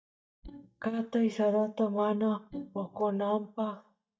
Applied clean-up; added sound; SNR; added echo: neural mask model DeepFilterNet 3.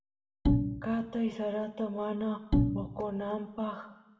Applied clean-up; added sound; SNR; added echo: none; Bowed string instrument; -4 dB; reverberation time 0.9 s.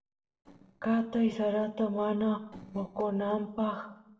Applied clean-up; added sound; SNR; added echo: neural separator model SepFormer DNS4.